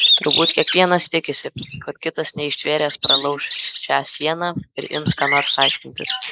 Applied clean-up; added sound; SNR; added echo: neural mask model Resemble Enhance denoiser.